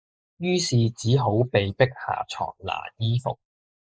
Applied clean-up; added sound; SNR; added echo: neural mask model Resemble Enhance denoiser.